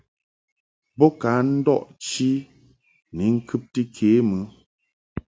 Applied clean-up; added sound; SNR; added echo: none; none; none; none.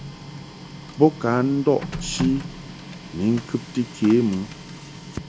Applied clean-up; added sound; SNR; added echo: none; Printer; 11 dB; none.